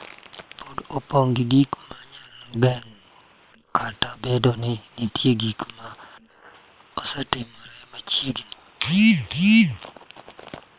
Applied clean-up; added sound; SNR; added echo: neural separator model SepFormer WHAM!.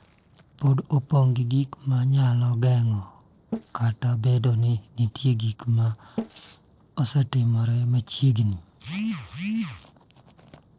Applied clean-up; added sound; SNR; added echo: neural separator model SepFormer DNS4.